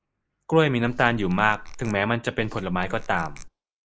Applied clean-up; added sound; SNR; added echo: neural mask model Resemble Enhance denoiser.